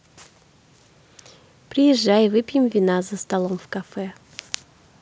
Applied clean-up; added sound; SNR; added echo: none; none; none; none.